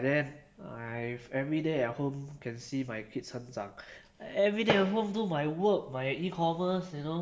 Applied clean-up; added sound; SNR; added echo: none; none; none; none.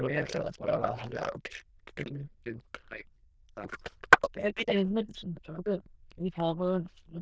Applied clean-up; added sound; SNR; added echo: neural diffusion model UNIVERSE++.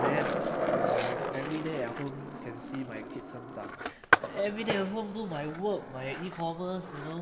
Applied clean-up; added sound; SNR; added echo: none; Skateboard; -2 dB; none.